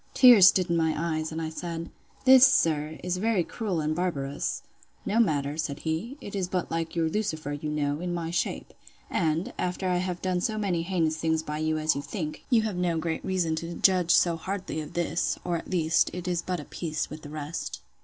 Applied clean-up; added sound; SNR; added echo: none; none; none; none.